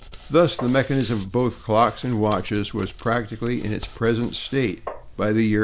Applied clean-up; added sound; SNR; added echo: none; Hands + Tap; 15 dB; none.